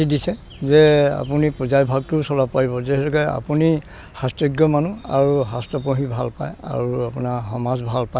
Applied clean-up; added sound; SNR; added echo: none; none; none; none.